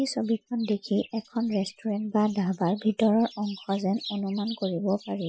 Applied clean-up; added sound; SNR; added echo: classical method Wiener filter.